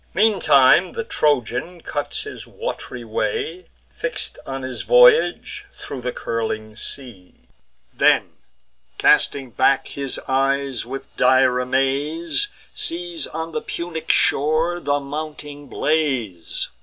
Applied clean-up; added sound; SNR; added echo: none; none; none; none.